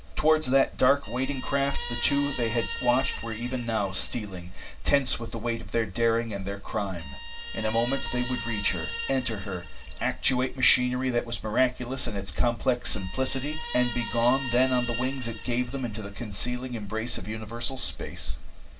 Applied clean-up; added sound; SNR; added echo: none; Guitar; 14 dB; reverberation time 0.2 s.